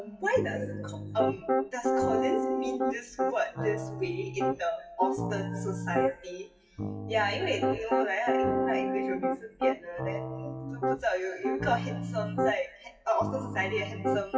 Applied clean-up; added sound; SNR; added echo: classical method WPE with log-MMSE.